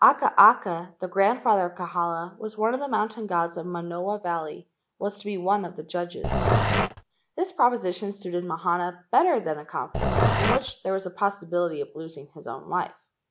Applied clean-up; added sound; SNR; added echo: none; Growling; -2 dB; none.